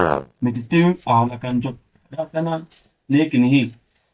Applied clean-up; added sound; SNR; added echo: neural mask model DeepFilterNet 3.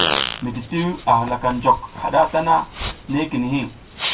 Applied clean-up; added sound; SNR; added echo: none; Fart; 7 dB; reverberation time 0.1 s.